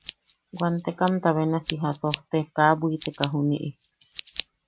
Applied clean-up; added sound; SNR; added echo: none; Scissors; 15 dB; none.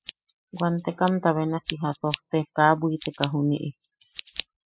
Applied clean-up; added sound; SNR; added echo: classical method spectral subtraction.